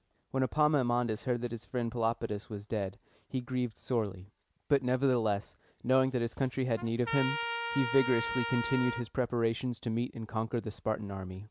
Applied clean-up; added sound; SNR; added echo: none; Trumpet; 6 dB; none.